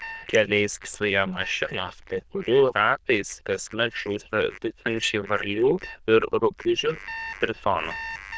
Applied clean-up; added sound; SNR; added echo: neural diffusion model UNIVERSE++.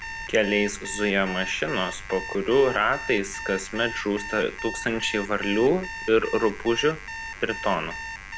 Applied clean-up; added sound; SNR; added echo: none; Alarm; 10 dB; none.